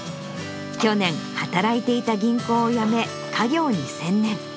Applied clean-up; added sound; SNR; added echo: none; none; none; none.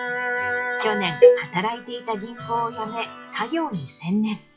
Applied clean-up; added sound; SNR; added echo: classical method log-MMSE.